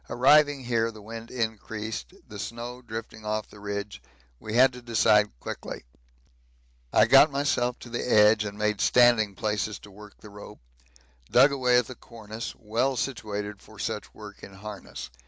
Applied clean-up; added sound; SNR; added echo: none; none; none; none.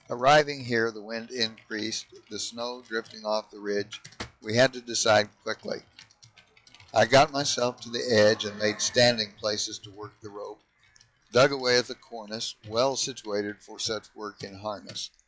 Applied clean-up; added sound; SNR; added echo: classical method log-MMSE.